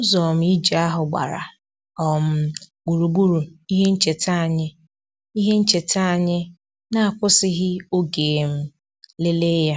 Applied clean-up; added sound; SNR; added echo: none; none; none; none.